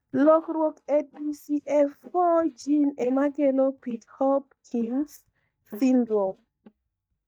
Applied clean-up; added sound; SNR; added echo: neural mask model DeepFilterNet 3.